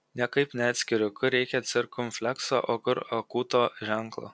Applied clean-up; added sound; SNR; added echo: none; none; none; none.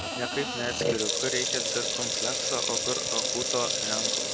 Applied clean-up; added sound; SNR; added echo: none; Sink (filling or washing) / Water tap, faucet; -5 dB; none.